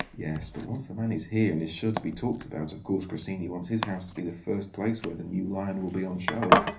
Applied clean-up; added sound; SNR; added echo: none; Domestic sounds, home sounds; 2 dB; reverberation time 0.3 s.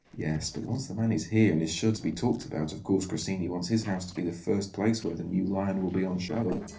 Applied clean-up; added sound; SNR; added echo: neural separator model SepFormer DNS4.